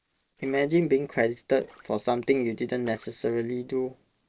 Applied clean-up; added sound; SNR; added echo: neural separator model SepFormer DNS4.